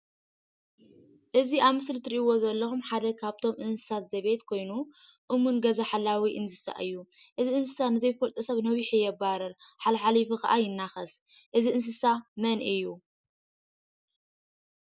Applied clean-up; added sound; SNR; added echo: none; none; none; none.